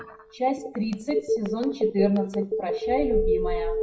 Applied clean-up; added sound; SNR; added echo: classical method WPE with log-MMSE.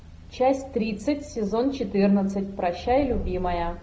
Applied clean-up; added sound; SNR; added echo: none; none; none; none.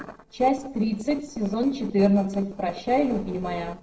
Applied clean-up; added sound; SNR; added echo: neural separator model SepFormer DNS4.